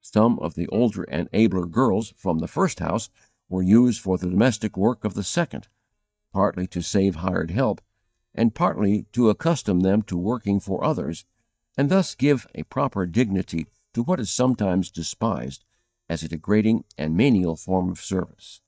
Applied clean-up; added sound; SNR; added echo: neural mask model DeepFilterNet 3.